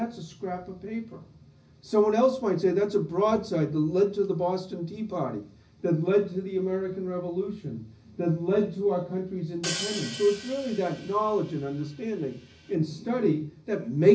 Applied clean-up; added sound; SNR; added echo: none; Hi-hat; 12 dB; reverberation time 0.4 s.